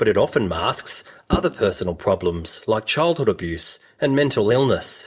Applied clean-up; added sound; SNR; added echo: neural mask model DeepFilterNet 3.